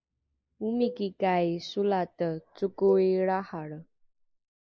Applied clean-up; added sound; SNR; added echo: neural mask model Resemble Enhance denoiser.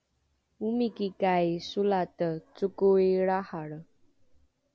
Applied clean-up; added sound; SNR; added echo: none; none; none; none.